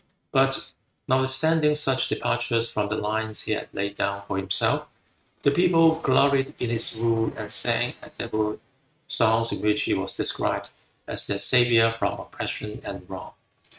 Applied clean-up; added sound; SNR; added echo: neural mask model RNNoise.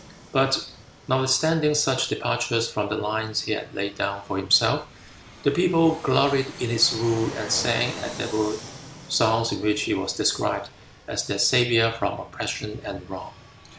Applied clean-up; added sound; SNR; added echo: none; Fixed-wing aircraft, airplane; 17 dB; none.